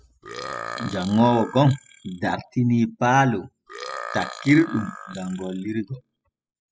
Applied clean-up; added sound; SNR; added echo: classical method spectral subtraction.